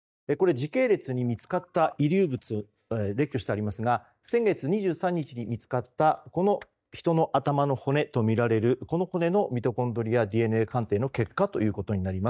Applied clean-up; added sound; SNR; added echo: neural mask model DeepFilterNet 3.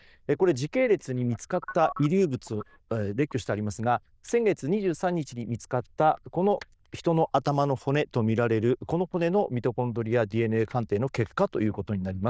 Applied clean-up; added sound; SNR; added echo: neural diffusion model UNIVERSE++.